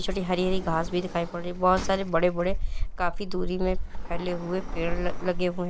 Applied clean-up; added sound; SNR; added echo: none; Sliding door; 1 dB; none.